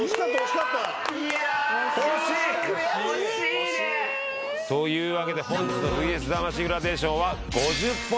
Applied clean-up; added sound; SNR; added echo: none; none; none; none.